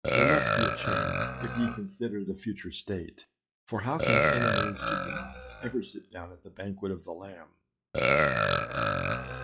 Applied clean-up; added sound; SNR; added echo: classical method log-MMSE.